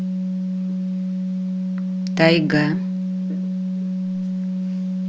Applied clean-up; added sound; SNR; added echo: none; Organ; -2 dB; none.